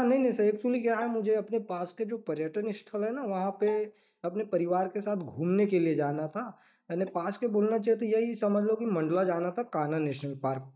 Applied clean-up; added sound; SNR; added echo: neural mask model DeepFilterNet 3.